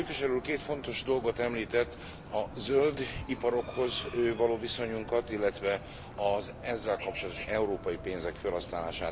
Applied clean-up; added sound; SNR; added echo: none; Chicken, rooster; 12 dB; none.